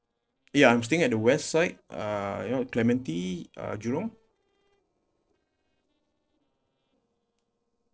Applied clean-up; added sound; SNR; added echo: neural separator model SepFormer DNS4.